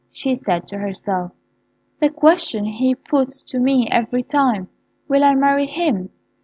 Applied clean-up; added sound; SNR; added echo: none; none; none; none.